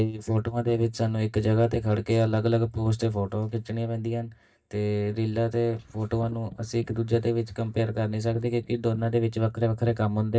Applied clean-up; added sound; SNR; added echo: neural mask model DeepFilterNet 3.